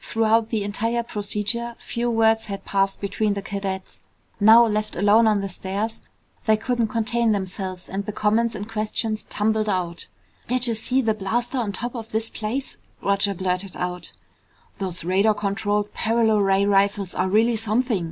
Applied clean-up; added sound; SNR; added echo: none; none; none; none.